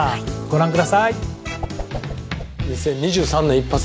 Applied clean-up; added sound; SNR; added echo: none; Whoosh, swoosh, swish; 12 dB; none.